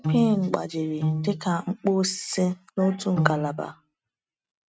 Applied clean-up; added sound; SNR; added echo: neural mask model RNNoise.